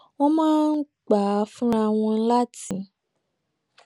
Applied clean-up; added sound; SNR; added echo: none; none; none; none.